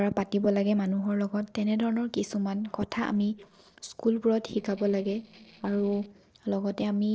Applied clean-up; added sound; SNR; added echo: neural separator model SepFormer DNS4.